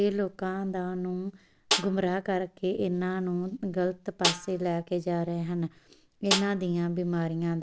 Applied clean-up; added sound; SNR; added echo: none; Snare drum; 4 dB; none.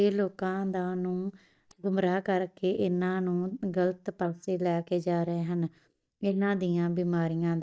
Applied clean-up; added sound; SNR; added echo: neural mask model DeepFilterNet 3.